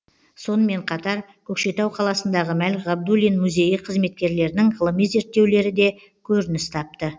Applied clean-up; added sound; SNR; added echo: none; none; none; none.